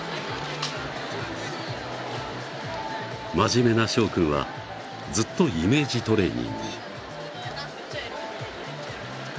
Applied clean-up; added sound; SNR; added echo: none; none; none; none.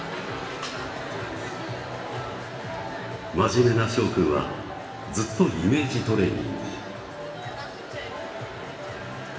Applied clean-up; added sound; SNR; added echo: none; none; none; reverberation time 1.4 s.